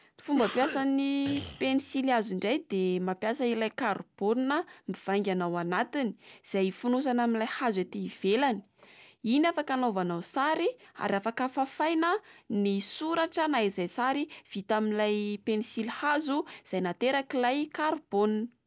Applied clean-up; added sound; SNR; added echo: none; Cough; 9 dB; none.